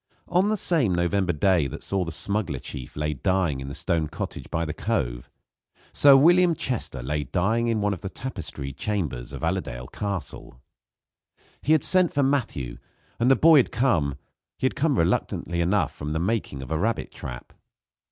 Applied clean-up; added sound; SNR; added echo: none; none; none; none.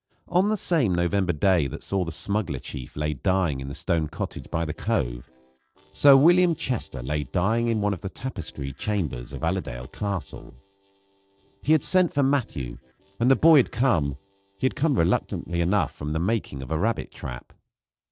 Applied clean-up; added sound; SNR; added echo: neural separator model SepFormer DNS4.